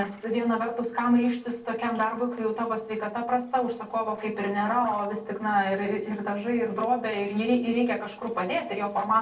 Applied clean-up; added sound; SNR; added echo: neural separator model SepFormer DNS4.